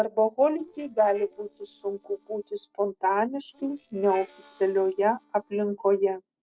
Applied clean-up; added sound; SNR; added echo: neural separator model SepFormer DNS4.